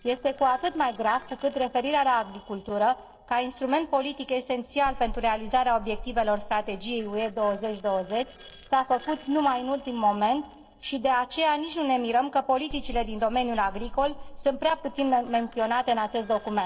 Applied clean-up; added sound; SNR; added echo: neural separator model SepFormer DNS4.